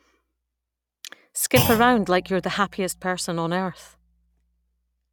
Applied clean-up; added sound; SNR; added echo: none; Thump, thud; 8 dB; none.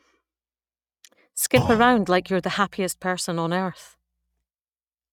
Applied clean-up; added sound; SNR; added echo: neural mask model RNNoise.